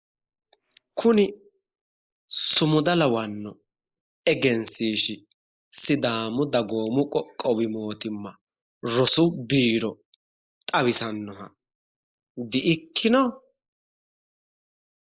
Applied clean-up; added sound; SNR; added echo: neural mask model Resemble Enhance denoiser.